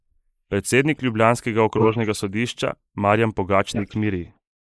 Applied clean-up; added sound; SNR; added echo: neural mask model Resemble Enhance denoiser.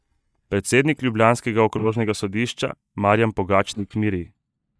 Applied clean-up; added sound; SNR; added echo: neural mask model DeepFilterNet 3.